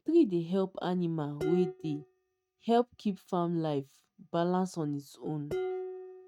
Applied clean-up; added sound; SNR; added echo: neural mask model RNNoise.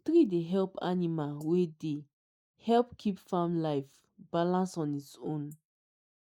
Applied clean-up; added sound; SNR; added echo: neural mask model Resemble Enhance denoiser.